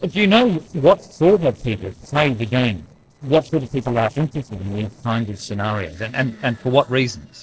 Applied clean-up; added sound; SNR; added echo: neural separator model SepFormer DNS4.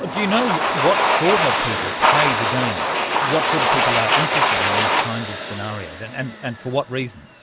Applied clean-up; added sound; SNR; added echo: none; Domestic sounds, home sounds; -5 dB; none.